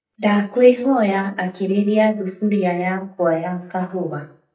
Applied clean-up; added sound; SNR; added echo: neural mask model DeepFilterNet 3.